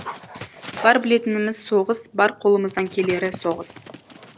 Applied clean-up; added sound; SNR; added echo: none; Dog; 18 dB; none.